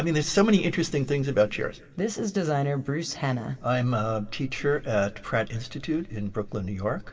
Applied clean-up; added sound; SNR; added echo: none; none; none; reverberation time 3.0 s.